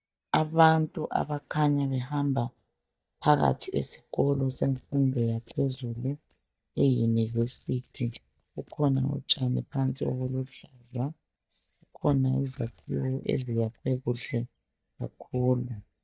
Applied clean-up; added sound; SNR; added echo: neural mask model DeepFilterNet 3.